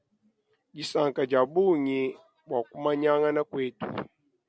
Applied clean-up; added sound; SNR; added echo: none; none; none; none.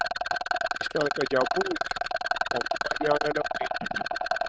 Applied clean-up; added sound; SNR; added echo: neural diffusion model UNIVERSE++.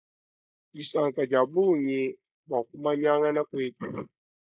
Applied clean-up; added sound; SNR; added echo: neural mask model Resemble Enhance denoiser.